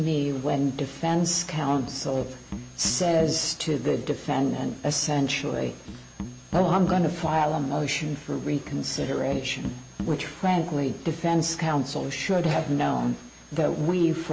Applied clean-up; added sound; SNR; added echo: none; Musical instrument; 14 dB; none.